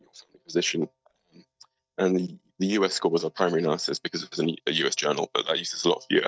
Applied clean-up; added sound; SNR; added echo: neural mask model DeepFilterNet 3.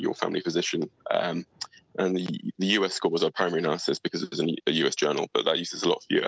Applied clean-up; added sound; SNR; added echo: none; none; none; none.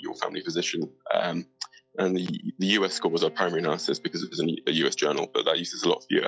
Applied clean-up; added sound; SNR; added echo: classical method log-MMSE.